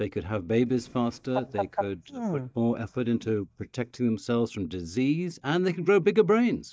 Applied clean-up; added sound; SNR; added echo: neural mask model DeepFilterNet 3.